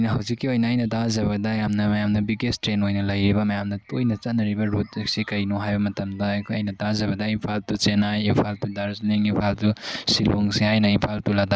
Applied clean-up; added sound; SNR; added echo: none; none; none; none.